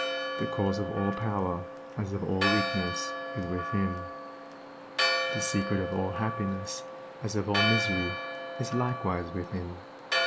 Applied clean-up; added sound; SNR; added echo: none; Church bell; 1 dB; none.